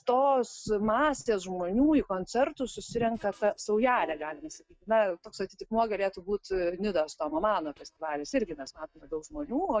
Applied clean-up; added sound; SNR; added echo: neural mask model DeepFilterNet 3.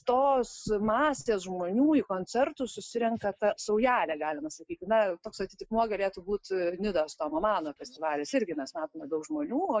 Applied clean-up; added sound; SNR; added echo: neural mask model Resemble Enhance denoiser.